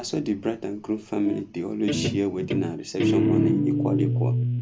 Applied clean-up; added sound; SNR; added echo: none; Guitar; -2 dB; none.